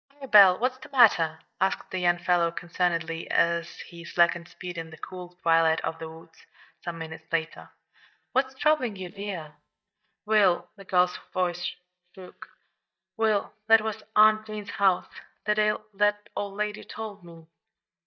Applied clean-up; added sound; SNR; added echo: neural mask model DeepFilterNet 3.